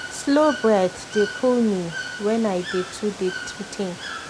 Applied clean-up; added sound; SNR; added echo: none; Water / Bird; 11 dB; none.